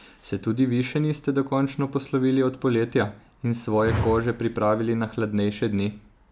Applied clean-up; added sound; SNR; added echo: none; Whoosh, swoosh, swish; 8 dB; none.